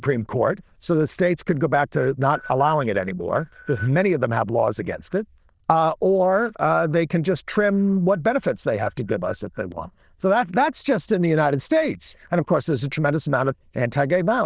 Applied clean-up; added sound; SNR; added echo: neural diffusion model UNIVERSE++.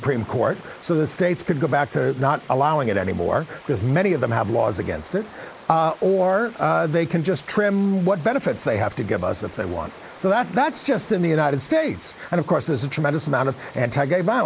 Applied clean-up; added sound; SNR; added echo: neural mask model Resemble Enhance denoiser.